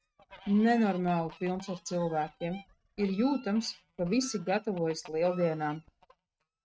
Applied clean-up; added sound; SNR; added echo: neural mask model RNNoise.